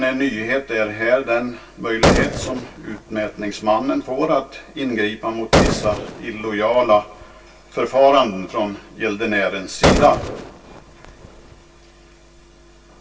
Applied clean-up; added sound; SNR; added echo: none; Gunshot, gunfire; 1 dB; reverberation time 0.2 s.